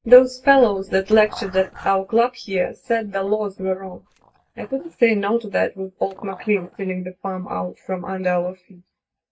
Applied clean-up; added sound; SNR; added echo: neural mask model DeepFilterNet 3.